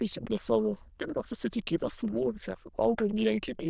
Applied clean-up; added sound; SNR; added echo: neural diffusion model UNIVERSE++.